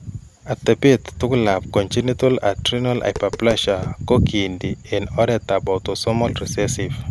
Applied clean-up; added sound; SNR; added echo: none; Tap; 18 dB; none.